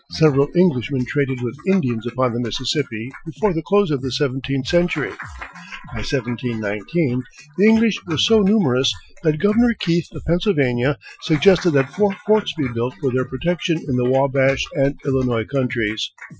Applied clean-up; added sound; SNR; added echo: classical method Wiener filter.